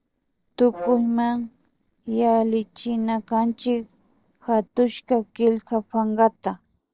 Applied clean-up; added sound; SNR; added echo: neural separator model SepFormer DNS4.